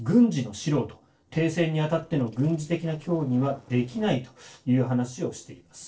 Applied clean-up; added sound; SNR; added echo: neural separator model SepFormer DNS4.